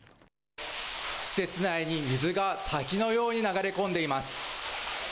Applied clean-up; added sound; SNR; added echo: none; none; none; none.